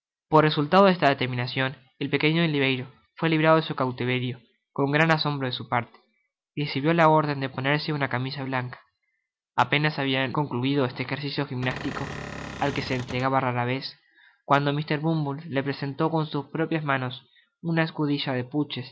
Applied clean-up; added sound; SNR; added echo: none; Cupboard open or close / Door; 11 dB; none.